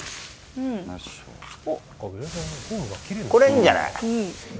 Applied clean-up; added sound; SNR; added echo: none; none; none; none.